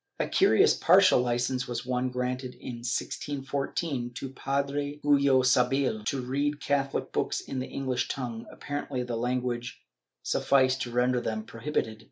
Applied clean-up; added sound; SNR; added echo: none; none; none; none.